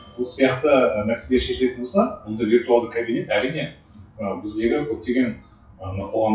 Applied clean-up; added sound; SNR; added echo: classical method WPE with log-MMSE.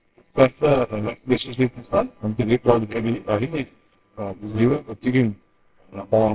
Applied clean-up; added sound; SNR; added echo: neural separator model SepFormer WHAMR!.